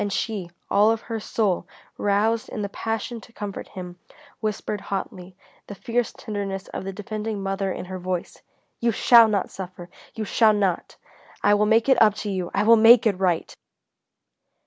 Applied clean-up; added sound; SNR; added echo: none; none; none; none.